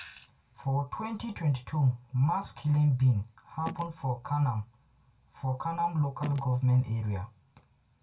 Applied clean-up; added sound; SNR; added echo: none; Telephone; 16 dB; reverberation time 0.2 s.